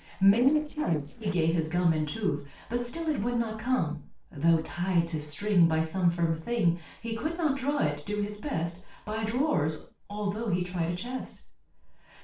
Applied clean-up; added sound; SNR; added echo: neural separator model SepFormer DNS4.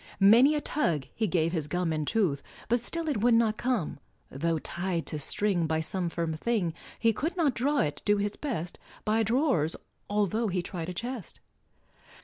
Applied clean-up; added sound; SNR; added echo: none; none; none; none.